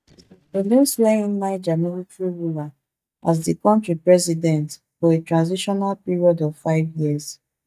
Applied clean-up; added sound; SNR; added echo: neural mask model DeepFilterNet 3.